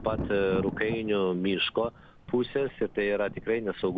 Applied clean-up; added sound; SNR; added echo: none; Thunder; 11 dB; none.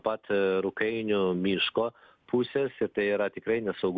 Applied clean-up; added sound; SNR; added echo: none; none; none; none.